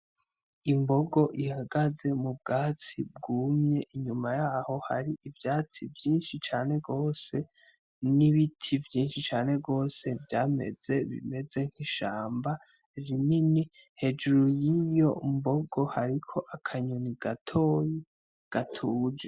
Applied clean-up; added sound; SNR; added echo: none; none; none; none.